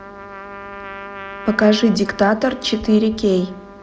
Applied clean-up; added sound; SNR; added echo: none; Trumpet; 16 dB; none.